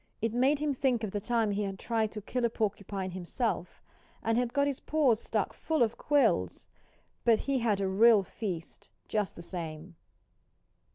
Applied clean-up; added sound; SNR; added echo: none; none; none; none.